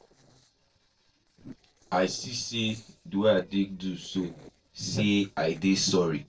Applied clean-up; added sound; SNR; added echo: neural separator model SepFormer DNS4.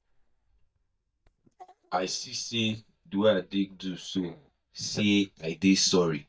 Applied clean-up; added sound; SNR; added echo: neural mask model DeepFilterNet 3.